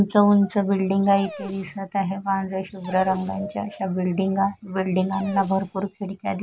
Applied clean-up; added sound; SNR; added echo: none; Dog; 19 dB; none.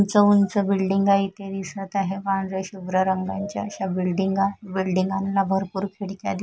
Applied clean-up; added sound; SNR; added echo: none; none; none; none.